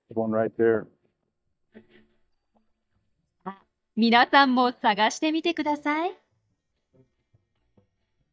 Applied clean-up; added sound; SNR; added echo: neural mask model DeepFilterNet 3.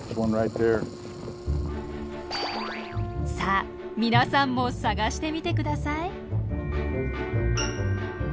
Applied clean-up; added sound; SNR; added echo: none; Wind instrument, woodwind instrument + Drum; 11 dB; none.